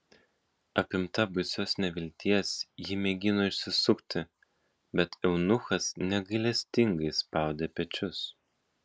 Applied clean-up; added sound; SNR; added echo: none; none; none; none.